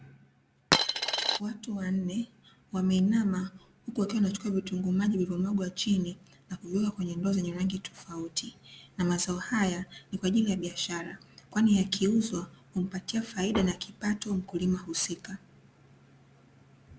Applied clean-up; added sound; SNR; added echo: none; Coin (dropping); -3 dB; none.